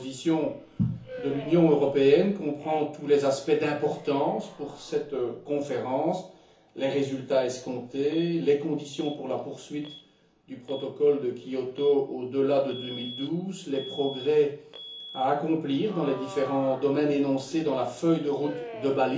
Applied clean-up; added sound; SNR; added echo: none; Alarm; 18 dB; reverberation time 0.7 s.